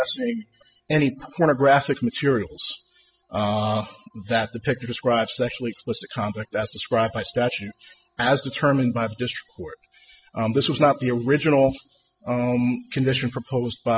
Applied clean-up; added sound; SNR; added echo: classical method spectral subtraction.